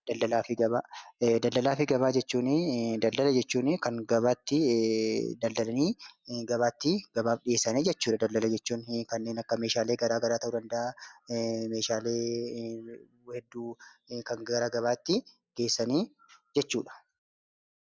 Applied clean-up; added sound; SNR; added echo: none; none; none; none.